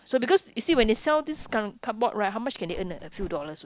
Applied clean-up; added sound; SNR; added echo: none; Bird; 14 dB; none.